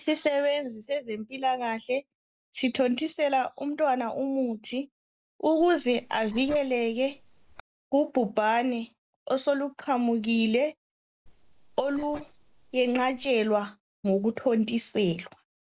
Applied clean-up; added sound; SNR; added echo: neural separator model SepFormer DNS4.